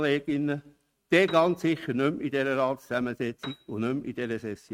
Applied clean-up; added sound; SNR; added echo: neural mask model RNNoise.